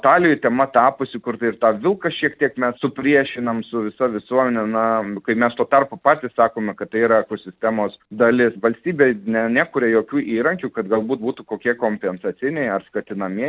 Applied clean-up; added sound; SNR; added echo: none; none; none; none.